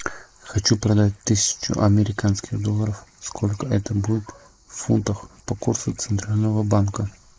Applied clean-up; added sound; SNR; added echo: neural mask model Resemble Enhance denoiser.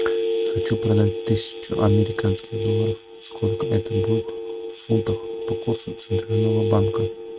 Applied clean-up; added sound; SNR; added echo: neural mask model RNNoise.